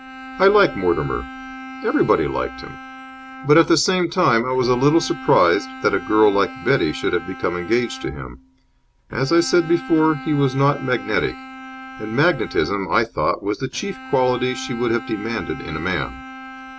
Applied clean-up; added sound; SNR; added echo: none; Bowed string instrument; 15 dB; none.